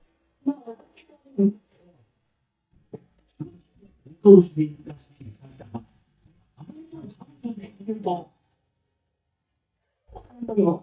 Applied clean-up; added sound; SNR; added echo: neural mask model DeepFilterNet 3.